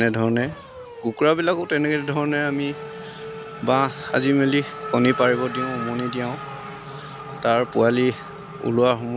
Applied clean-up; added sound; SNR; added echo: none; Race car, auto racing / Accelerating, revving, vroom; 12 dB; none.